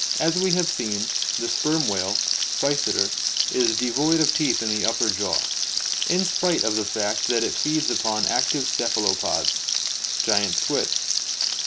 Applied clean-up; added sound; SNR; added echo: none; Frying (food); -3 dB; none.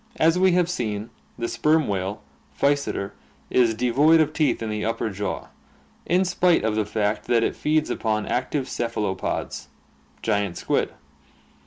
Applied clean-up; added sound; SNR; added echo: none; none; none; none.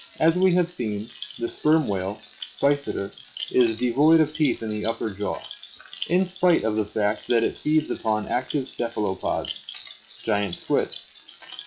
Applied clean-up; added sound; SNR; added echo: classical method log-MMSE.